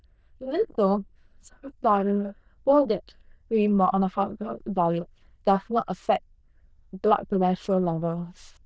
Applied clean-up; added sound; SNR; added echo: neural diffusion model UNIVERSE++.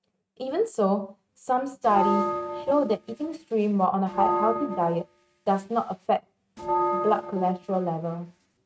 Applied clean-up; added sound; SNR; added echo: neural mask model RNNoise.